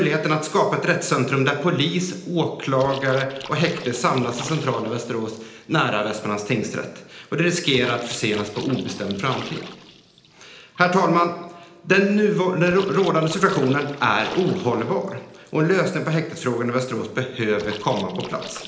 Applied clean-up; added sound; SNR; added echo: none; Splash, splatter; 18 dB; reverberation time 0.9 s.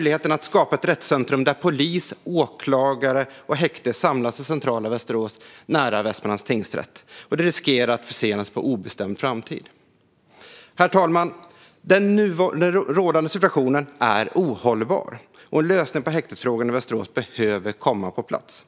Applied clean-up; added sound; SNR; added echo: none; none; none; none.